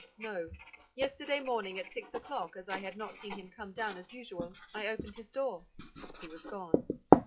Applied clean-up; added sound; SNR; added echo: classical method WPE with log-MMSE.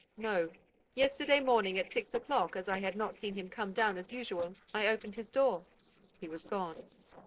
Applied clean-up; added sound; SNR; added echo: neural separator model SepFormer DNS4.